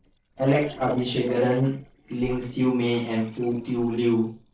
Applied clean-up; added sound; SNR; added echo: neural separator model SepFormer DNS4.